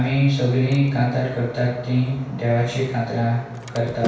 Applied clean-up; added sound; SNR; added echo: none; Sliding door; 16 dB; reverberation time 0.7 s.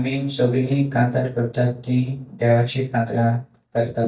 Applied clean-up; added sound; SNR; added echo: neural mask model DeepFilterNet 3.